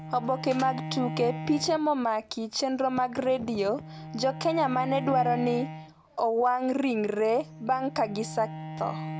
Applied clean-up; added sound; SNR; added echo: none; Bowed string instrument; 11 dB; none.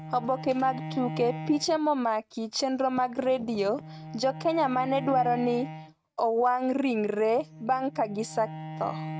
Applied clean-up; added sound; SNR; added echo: neural mask model RNNoise.